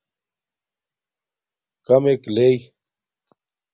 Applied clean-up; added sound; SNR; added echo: none; none; none; none.